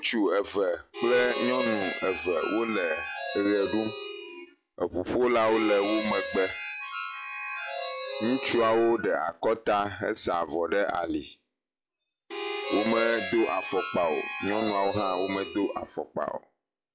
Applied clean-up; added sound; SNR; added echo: classical method log-MMSE.